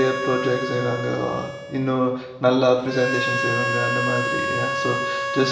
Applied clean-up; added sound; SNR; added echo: none; Harmonica; 3 dB; reverberation time 1.0 s.